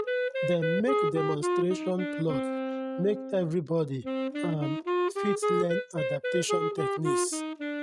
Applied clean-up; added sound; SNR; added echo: neural mask model RNNoise.